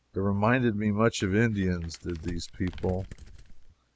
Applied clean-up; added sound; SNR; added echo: none; Crumpling, crinkling; 15 dB; none.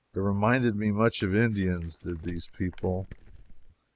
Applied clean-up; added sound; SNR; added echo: neural mask model Resemble Enhance denoiser.